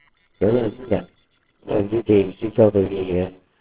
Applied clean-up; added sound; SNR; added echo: neural separator model SepFormer WHAMR!.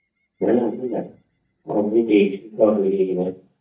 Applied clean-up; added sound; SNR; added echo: neural mask model DeepFilterNet 3.